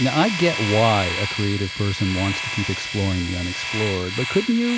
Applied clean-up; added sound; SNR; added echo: none; Domestic sounds, home sounds; 6 dB; none.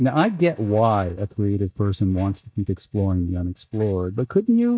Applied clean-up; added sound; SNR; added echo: neural mask model DeepFilterNet 3.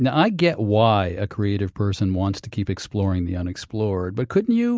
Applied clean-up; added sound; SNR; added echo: none; none; none; none.